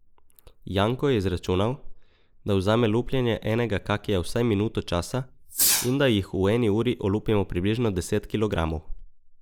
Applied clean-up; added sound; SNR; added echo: neural mask model Resemble Enhance denoiser.